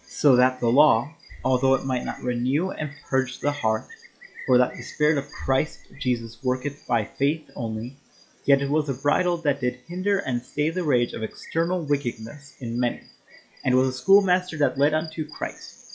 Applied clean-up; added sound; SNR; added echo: classical method log-MMSE.